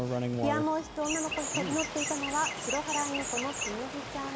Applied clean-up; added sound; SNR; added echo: none; Chirp, tweet + Stream; 1 dB; none.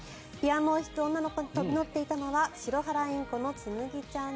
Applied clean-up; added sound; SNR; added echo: none; none; none; none.